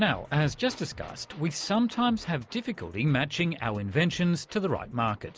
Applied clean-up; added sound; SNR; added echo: none; none; none; none.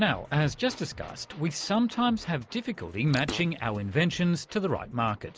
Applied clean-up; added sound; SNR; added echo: none; Fart; 12 dB; none.